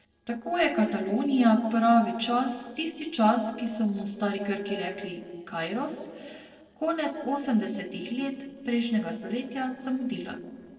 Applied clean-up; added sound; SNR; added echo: neural separator model SepFormer DNS4.